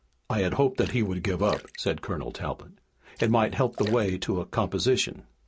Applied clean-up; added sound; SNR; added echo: none; Splash, splatter; 18 dB; none.